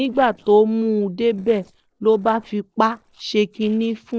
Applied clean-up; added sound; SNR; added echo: neural separator model SepFormer DNS4.